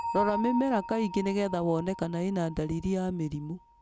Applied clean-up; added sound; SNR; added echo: none; Bell; 9 dB; none.